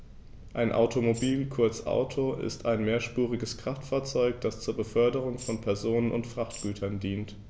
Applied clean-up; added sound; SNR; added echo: none; Tambourine; 17 dB; none.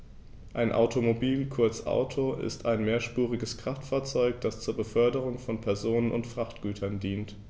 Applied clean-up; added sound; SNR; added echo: none; none; none; none.